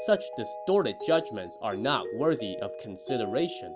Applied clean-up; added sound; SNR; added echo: none; Mallet percussion; 9 dB; none.